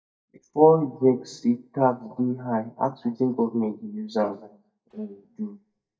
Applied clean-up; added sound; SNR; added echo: neural mask model DeepFilterNet 3.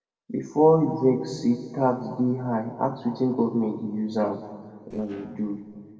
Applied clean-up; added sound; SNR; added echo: neural separator model SepFormer DNS4.